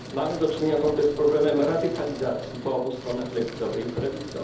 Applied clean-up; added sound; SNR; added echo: none; Truck; 13 dB; reverberation time 0.8 s.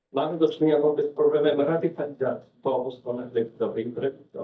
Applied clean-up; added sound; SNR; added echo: neural mask model DeepFilterNet 3.